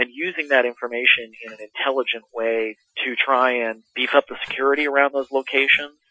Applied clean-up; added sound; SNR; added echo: classical method Wiener filter.